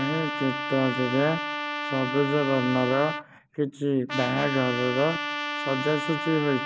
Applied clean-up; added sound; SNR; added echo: none; Trumpet; 5 dB; none.